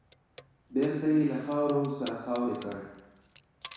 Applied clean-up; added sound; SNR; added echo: none; Keys jangling; 18 dB; reverberation time 1.1 s.